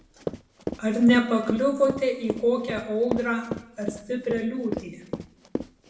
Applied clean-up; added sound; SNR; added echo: none; Run; 9 dB; reverberation time 0.7 s.